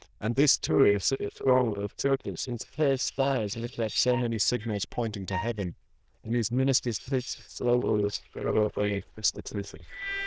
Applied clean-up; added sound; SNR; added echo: neural diffusion model UNIVERSE++.